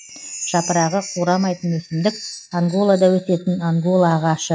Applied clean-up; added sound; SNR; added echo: neural mask model RNNoise.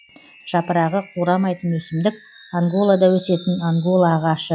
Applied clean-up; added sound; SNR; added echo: classical method log-MMSE.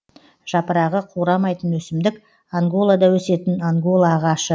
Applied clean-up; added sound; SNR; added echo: none; none; none; none.